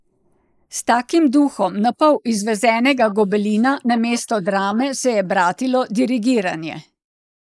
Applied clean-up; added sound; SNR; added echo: neural mask model Resemble Enhance denoiser.